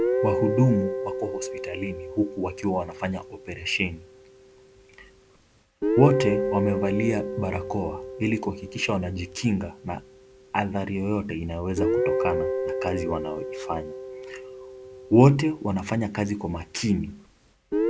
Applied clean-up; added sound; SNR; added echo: none; Guitar; 4 dB; none.